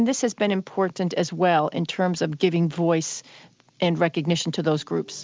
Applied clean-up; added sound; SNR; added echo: none; none; none; none.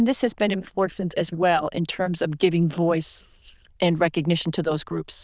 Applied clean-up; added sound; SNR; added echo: neural diffusion model UNIVERSE++.